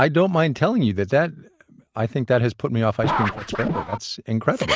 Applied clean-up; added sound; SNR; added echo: neural mask model RNNoise.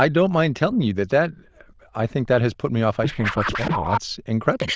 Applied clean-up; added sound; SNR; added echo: neural diffusion model UNIVERSE++.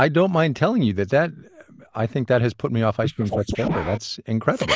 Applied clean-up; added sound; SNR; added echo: neural mask model Resemble Enhance denoiser.